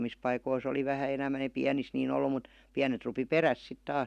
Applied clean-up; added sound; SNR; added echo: none; none; none; none.